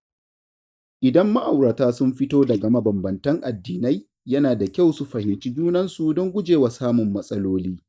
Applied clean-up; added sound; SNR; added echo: neural mask model DeepFilterNet 3.